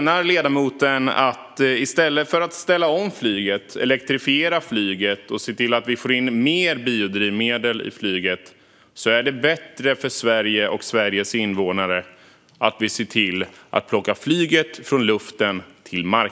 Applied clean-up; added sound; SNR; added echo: none; none; none; none.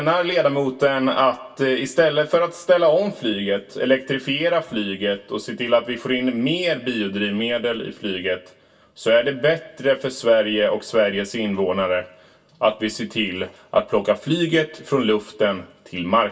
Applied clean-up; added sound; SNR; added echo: none; none; none; reverberation time 0.1 s.